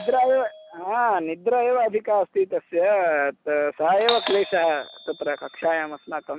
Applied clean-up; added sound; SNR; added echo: none; Doorbell; 14 dB; none.